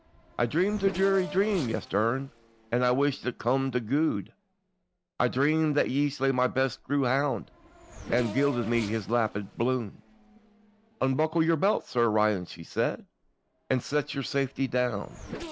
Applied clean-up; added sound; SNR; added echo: none; Race car, auto racing / Accelerating, revving, vroom; 18 dB; none.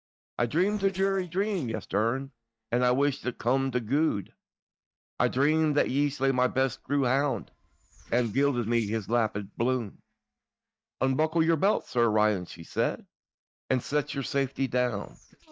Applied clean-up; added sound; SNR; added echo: neural mask model DeepFilterNet 3.